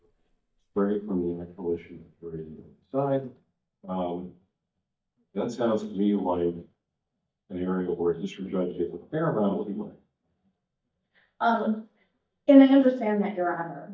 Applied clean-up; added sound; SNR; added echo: neural mask model DeepFilterNet 3.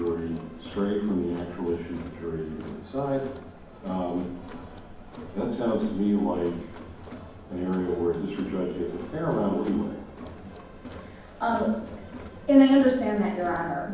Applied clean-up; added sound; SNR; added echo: none; Crowd; 15 dB; reverberation time 1.2 s.